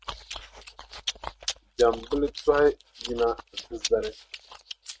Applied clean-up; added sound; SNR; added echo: neural mask model RNNoise.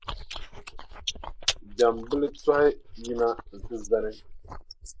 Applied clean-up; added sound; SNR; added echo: neural mask model Resemble Enhance denoiser.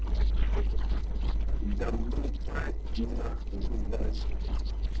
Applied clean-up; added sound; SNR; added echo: neural separator model SepFormer DNS4.